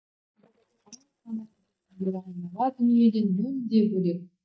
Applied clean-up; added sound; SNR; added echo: neural mask model DeepFilterNet 3.